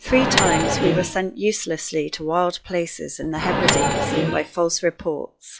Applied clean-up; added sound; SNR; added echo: classical method log-MMSE.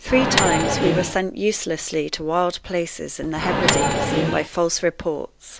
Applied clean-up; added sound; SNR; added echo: none; Microwave oven; -3 dB; none.